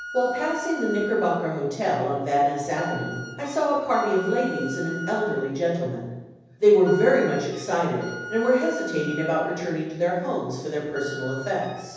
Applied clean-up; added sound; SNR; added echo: none; Wind instrument, woodwind instrument; 14 dB; reverberation time 1.1 s.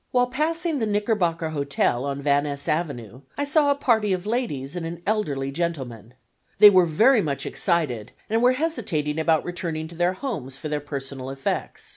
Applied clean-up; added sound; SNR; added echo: none; none; none; none.